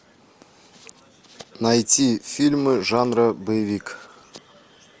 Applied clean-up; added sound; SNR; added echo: none; none; none; none.